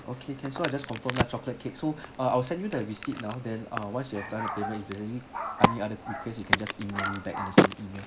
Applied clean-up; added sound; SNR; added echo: none; Crack; -1 dB; none.